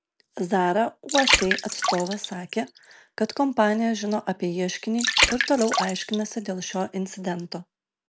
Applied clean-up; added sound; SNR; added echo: none; Water; 3 dB; none.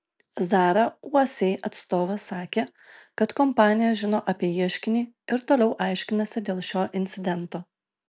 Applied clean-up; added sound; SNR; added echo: none; none; none; none.